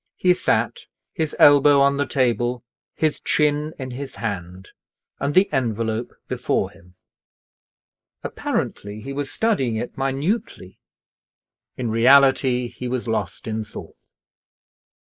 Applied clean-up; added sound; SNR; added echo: neural mask model Resemble Enhance denoiser.